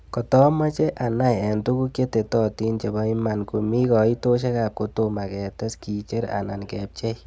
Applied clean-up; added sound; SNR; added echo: none; none; none; none.